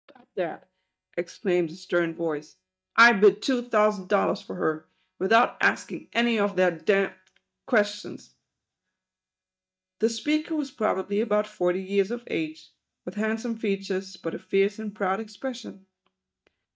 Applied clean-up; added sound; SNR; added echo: neural mask model DeepFilterNet 3.